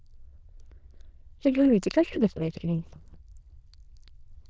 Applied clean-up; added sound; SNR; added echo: neural diffusion model UNIVERSE++.